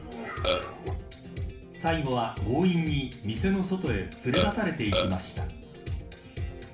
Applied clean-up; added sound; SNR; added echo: none; Burping, eructation; -1 dB; reverberation time 0.4 s.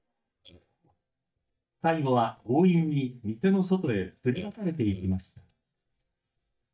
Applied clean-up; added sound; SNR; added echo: neural mask model DeepFilterNet 3.